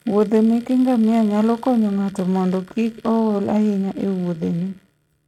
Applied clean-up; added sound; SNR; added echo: neural mask model RNNoise.